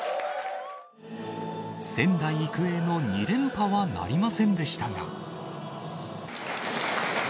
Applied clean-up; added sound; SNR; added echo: none; none; none; none.